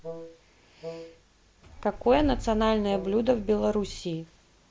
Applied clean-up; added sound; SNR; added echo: none; Wind instrument, woodwind instrument + Engine starting / Car; 11 dB; none.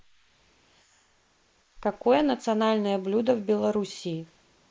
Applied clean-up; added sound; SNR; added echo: neural mask model Resemble Enhance denoiser.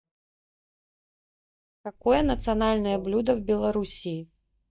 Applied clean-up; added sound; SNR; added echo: neural mask model DeepFilterNet 3.